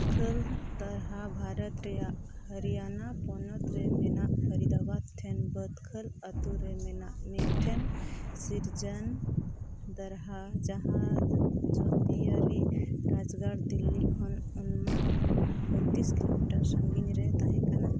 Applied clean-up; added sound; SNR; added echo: none; Gunshot, gunfire; 6 dB; none.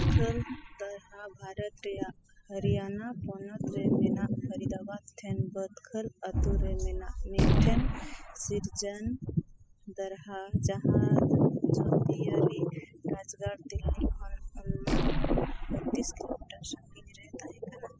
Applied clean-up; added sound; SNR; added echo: classical method spectral subtraction.